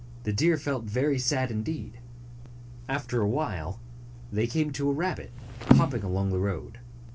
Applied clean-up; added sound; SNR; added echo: none; Percussion; -3 dB; none.